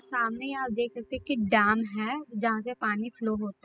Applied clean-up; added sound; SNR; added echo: classical method spectral subtraction.